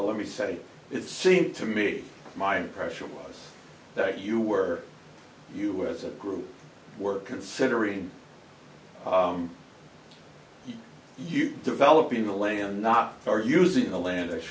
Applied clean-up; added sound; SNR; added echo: none; none; none; none.